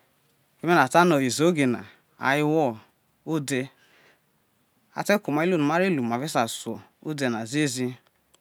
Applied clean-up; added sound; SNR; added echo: none; none; none; none.